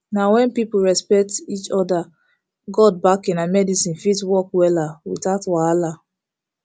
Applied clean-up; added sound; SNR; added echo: none; none; none; none.